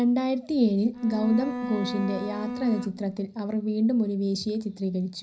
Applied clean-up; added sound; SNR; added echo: none; Bowed string instrument; 8 dB; reverberation time 0.5 s.